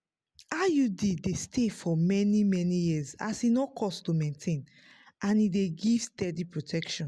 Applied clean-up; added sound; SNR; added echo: none; none; none; none.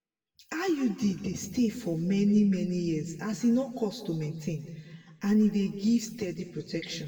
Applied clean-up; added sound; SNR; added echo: none; none; none; reverberation time 1.4 s.